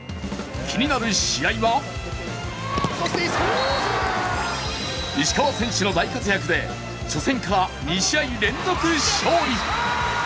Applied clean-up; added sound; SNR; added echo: none; none; none; none.